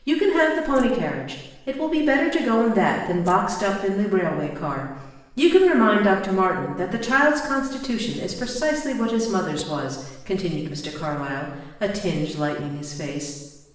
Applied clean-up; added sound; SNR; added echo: neural separator model SepFormer DNS4.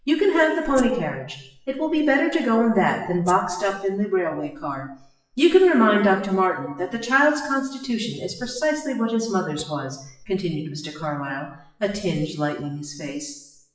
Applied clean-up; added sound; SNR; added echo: classical method WPE with log-MMSE.